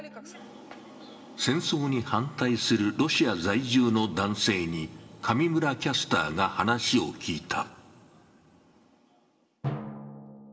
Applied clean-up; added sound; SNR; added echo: none; Drum; 18 dB; reverberation time 2.4 s.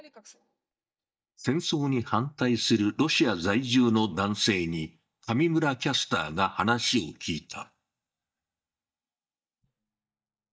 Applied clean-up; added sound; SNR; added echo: neural mask model DeepFilterNet 3.